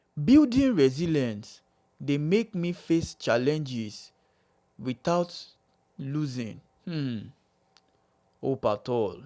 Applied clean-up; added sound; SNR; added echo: none; none; none; none.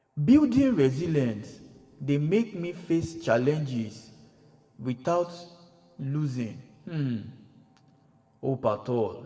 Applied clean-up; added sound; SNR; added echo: none; none; none; reverberation time 1.5 s.